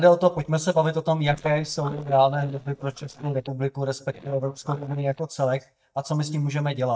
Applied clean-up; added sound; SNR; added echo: neural mask model DeepFilterNet 3.